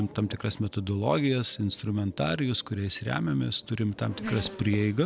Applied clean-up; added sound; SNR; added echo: none; Race car, auto racing / Accelerating, revving, vroom; 16 dB; none.